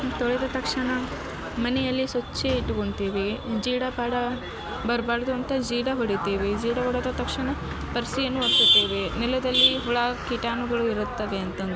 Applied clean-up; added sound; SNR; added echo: none; none; none; none.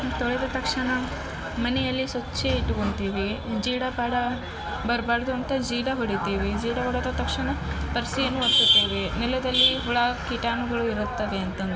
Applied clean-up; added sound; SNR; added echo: none; Sawing; 15 dB; reverberation time 0.9 s.